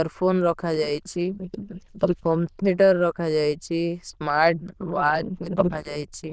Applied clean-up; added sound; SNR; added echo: neural diffusion model UNIVERSE++.